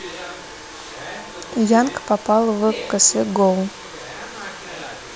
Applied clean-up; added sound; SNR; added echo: none; Domestic sounds, home sounds; 13 dB; none.